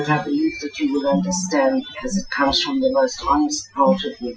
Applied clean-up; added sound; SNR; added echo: classical method Wiener filter.